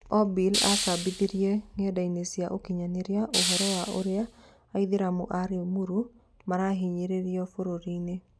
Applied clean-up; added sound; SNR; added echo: none; Hiss; 2 dB; none.